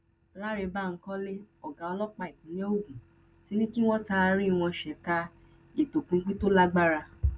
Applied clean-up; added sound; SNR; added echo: none; none; none; none.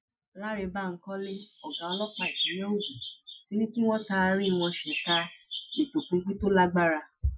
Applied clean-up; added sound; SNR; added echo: classical method Wiener filter.